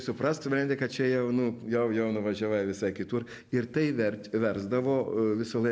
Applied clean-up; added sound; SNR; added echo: none; none; none; none.